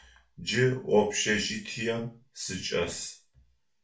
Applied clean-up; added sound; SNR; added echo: none; none; none; reverberation time 0.3 s.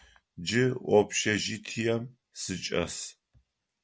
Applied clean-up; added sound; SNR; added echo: none; none; none; none.